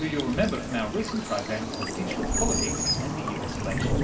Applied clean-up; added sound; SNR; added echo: none; Stream / Bird vocalization, bird call, bird song; -1 dB; reverberation time 2.2 s.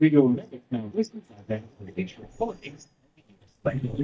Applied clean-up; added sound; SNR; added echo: neural mask model DeepFilterNet 3.